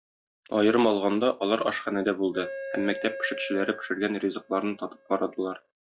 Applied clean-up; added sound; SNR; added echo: classical method log-MMSE.